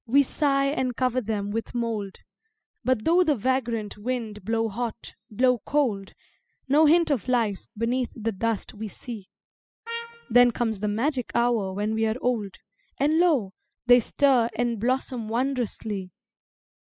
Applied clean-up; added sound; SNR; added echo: classical method spectral subtraction.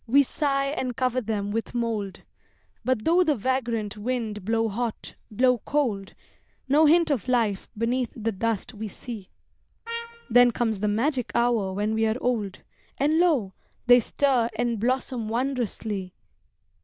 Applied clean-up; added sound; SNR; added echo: neural diffusion model UNIVERSE++.